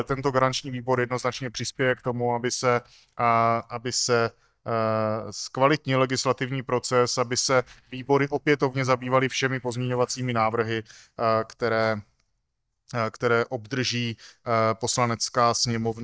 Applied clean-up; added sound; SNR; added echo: neural mask model DeepFilterNet 3.